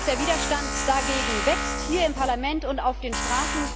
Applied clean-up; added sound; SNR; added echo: none; Tools; 2 dB; none.